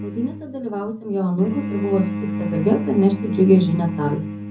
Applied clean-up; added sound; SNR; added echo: none; Bowed string instrument; 6 dB; reverberation time 0.4 s.